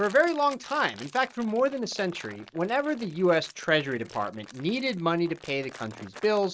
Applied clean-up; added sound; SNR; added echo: neural mask model RNNoise.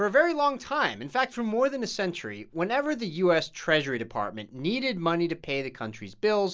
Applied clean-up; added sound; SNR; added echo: none; none; none; none.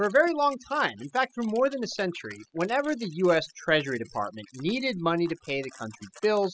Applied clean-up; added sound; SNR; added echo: classical method spectral subtraction.